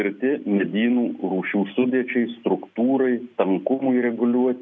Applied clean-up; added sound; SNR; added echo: none; none; none; none.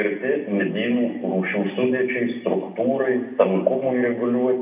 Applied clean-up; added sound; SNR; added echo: none; none; none; reverberation time 0.9 s.